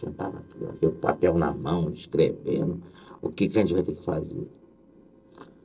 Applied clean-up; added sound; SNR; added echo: neural separator model SepFormer DNS4.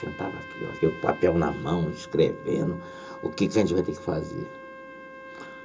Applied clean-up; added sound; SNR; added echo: none; Trumpet; 15 dB; reverberation time 0.2 s.